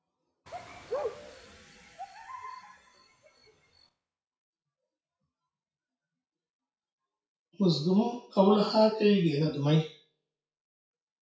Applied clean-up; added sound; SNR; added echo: classical method WPE with log-MMSE.